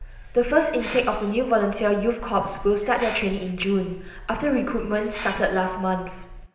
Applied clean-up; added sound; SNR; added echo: none; Hiss; 13 dB; reverberation time 0.9 s.